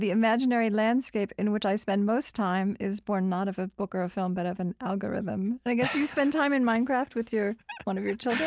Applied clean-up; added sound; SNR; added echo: none; none; none; none.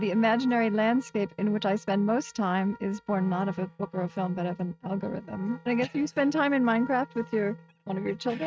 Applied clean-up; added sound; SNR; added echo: neural mask model RNNoise.